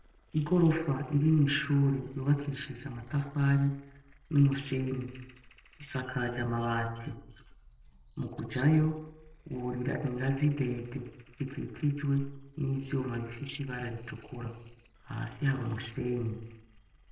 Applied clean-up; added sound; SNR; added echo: neural separator model SepFormer DNS4.